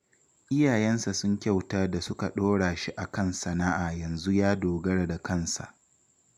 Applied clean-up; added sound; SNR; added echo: none; none; none; none.